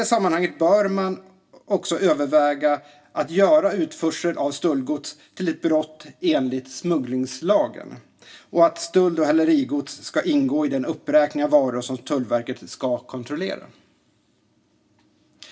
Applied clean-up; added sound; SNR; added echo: none; none; none; reverberation time 0.2 s.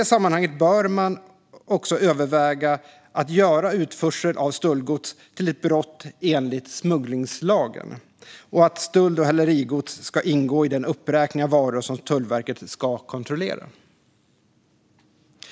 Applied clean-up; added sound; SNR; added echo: none; none; none; none.